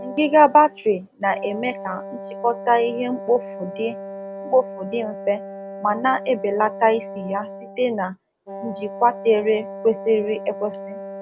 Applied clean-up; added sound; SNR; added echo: none; Wind instrument, woodwind instrument; 12 dB; none.